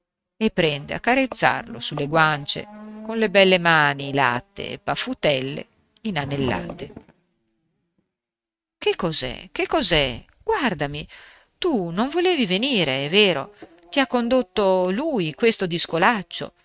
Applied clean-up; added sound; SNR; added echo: neural mask model RNNoise.